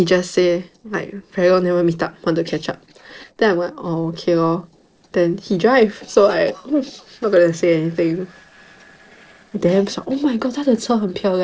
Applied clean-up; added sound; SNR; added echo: neural separator model SepFormer DNS4.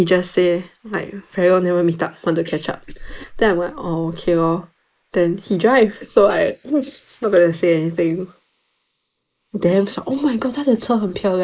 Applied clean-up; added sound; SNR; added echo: neural mask model Resemble Enhance denoiser.